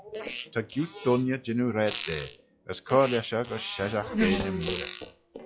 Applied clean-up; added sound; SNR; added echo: classical method log-MMSE.